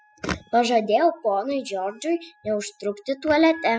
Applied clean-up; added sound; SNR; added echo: classical method spectral subtraction.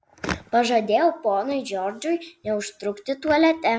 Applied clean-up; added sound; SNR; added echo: none; none; none; none.